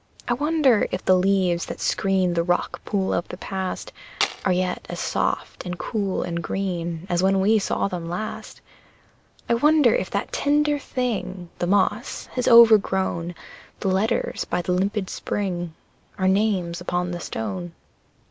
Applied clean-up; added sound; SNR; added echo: none; Tools; 5 dB; none.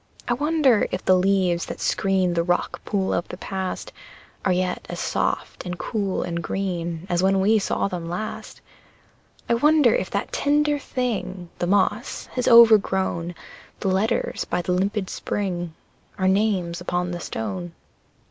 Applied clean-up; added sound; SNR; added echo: none; none; none; none.